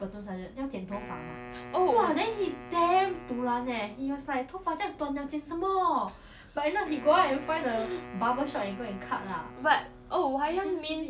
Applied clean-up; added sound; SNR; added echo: none; Wind instrument, woodwind instrument; 16 dB; none.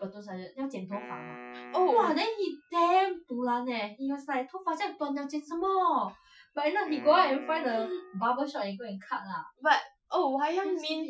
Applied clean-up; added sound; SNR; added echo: classical method Wiener filter.